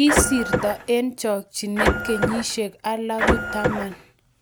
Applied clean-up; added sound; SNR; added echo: none; Printer; -1 dB; none.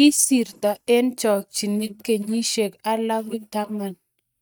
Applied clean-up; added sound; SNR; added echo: neural mask model DeepFilterNet 3.